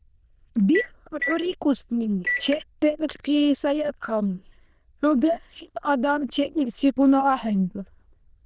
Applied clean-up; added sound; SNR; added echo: neural diffusion model UNIVERSE++.